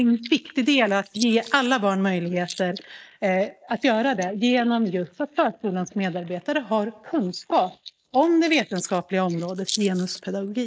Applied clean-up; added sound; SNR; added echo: neural mask model Resemble Enhance denoiser.